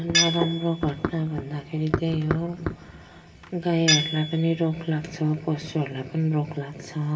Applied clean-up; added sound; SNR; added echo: none; Tools; 6 dB; reverberation time 2.9 s.